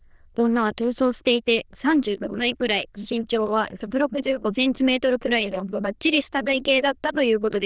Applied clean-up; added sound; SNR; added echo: neural diffusion model UNIVERSE++.